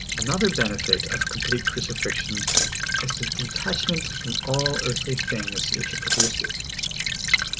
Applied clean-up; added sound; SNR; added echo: none; Scissors + Stream / Trickle, dribble; -4 dB; none.